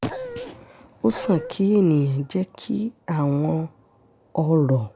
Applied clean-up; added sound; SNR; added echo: none; Dog; 11 dB; none.